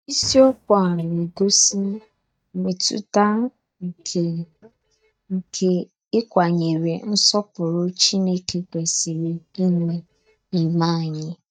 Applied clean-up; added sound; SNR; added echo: neural mask model DeepFilterNet 3.